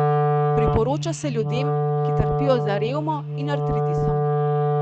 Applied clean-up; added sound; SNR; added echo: neural mask model RNNoise.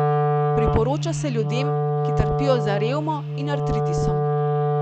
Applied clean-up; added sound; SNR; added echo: none; Wind instrument, woodwind instrument; -5 dB; none.